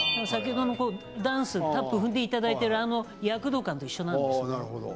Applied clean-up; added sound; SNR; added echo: none; Bell; 11 dB; none.